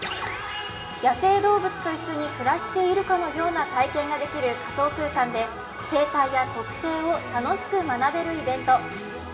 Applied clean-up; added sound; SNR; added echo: none; Organ; 15 dB; reverberation time 0.8 s.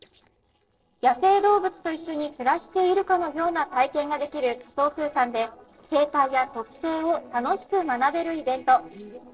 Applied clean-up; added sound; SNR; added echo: neural separator model SepFormer DNS4.